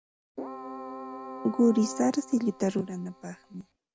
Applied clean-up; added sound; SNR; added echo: none; Keyboard (musical); 12 dB; none.